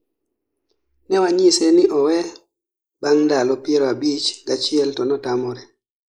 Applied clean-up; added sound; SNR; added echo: neural mask model Resemble Enhance denoiser.